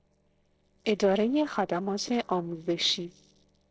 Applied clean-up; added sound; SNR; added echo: neural separator model SepFormer DNS4.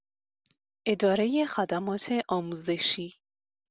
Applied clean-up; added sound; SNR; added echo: none; none; none; none.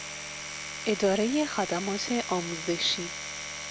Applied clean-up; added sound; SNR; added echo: none; Domestic sounds, home sounds; 7 dB; none.